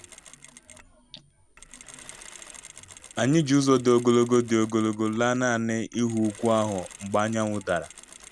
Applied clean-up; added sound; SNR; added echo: none; Mechanisms; 16 dB; none.